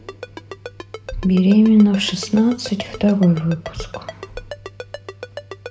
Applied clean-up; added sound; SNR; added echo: none; Ringtone; 16 dB; reverberation time 1.9 s.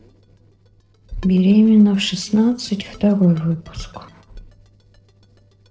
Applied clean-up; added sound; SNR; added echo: neural separator model SepFormer DNS4.